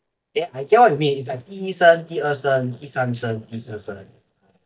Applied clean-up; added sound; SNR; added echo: neural mask model DeepFilterNet 3.